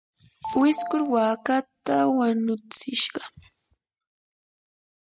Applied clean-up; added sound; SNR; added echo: neural mask model RNNoise.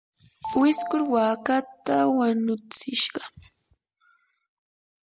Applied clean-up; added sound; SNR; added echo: none; Telephone; 13 dB; none.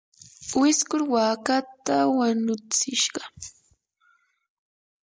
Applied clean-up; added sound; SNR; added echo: none; none; none; none.